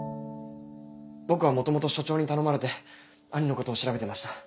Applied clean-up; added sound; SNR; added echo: none; none; none; none.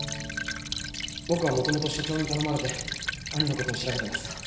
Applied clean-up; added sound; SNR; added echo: none; Stream / Trickle, dribble; 3 dB; reverberation time 1.1 s.